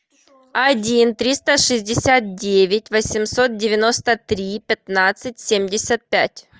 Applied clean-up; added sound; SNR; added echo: none; none; none; none.